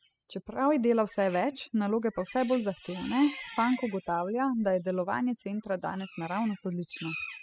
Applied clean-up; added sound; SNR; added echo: classical method spectral subtraction.